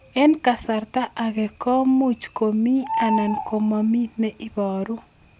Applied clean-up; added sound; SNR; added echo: none; Bird; 12 dB; none.